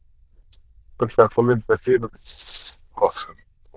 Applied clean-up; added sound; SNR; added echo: neural diffusion model UNIVERSE++.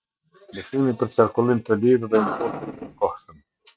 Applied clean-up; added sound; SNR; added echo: neural mask model RNNoise.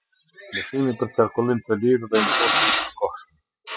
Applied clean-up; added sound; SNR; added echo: classical method spectral subtraction.